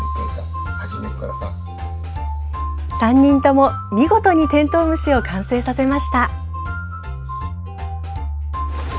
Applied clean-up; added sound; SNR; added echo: none; none; none; none.